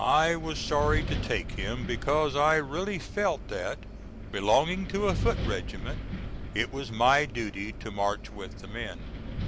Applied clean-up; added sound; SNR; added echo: none; Wind; 6 dB; none.